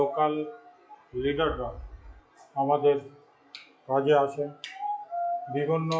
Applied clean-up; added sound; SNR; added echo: classical method WPE with log-MMSE.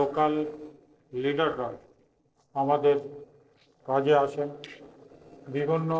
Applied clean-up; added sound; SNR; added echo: neural separator model SepFormer DNS4.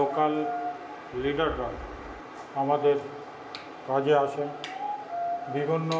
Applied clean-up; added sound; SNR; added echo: none; Wind; 15 dB; reverberation time 2.1 s.